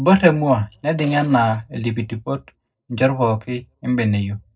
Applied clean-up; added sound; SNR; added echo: neural separator model SepFormer DNS4.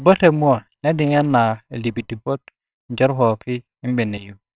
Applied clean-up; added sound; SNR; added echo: neural separator model SepFormer WHAMR!.